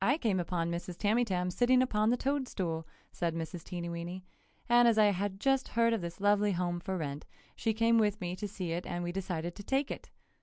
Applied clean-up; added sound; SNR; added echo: none; none; none; none.